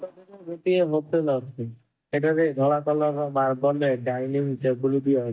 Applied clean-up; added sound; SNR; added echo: neural mask model DeepFilterNet 3.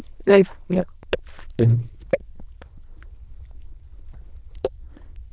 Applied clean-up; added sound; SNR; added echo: neural diffusion model UNIVERSE++.